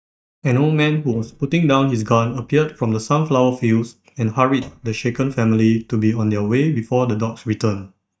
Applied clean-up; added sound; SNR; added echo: neural mask model DeepFilterNet 3.